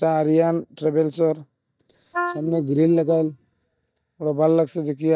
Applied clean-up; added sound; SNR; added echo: neural mask model DeepFilterNet 3.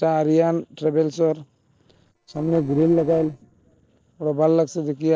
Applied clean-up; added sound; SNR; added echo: neural separator model SepFormer DNS4.